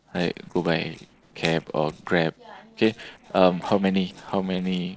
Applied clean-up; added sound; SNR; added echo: neural separator model SepFormer DNS4.